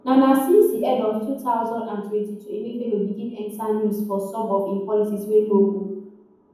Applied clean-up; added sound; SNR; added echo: none; none; none; reverberation time 1.2 s.